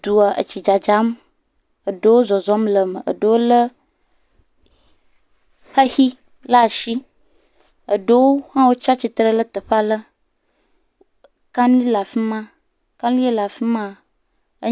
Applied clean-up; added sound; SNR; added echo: none; none; none; none.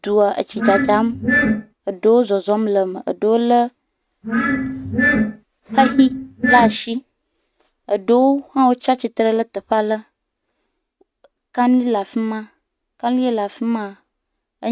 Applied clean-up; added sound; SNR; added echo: neural mask model RNNoise.